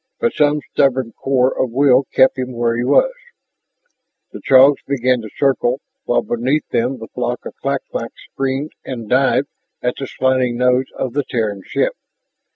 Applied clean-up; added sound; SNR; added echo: none; none; none; none.